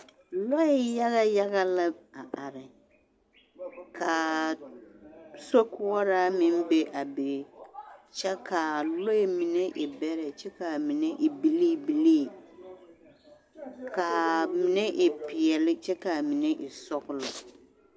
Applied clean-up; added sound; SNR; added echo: none; none; none; none.